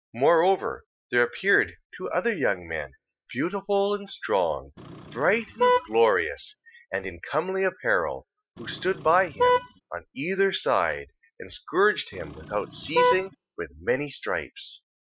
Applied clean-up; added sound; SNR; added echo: classical method spectral subtraction.